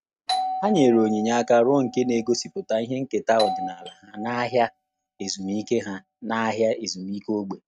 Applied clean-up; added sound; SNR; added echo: neural mask model RNNoise.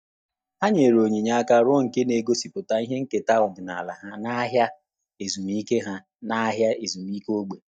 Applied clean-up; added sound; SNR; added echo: neural mask model DeepFilterNet 3.